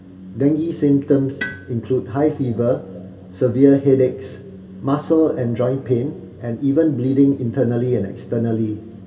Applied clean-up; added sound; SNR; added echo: none; Tools; 19 dB; reverberation time 1.6 s.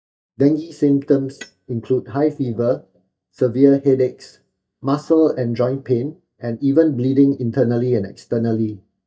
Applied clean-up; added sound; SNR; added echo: neural mask model DeepFilterNet 3.